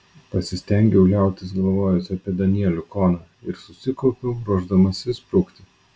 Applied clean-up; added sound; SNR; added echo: none; none; none; none.